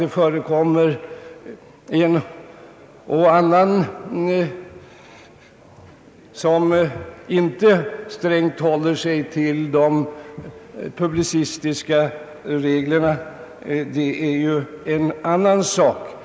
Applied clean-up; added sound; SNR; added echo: none; none; none; none.